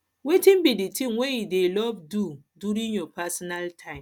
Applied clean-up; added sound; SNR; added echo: none; none; none; none.